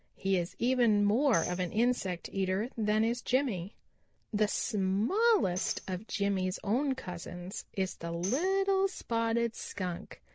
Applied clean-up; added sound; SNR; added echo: none; Tambourine; 15 dB; none.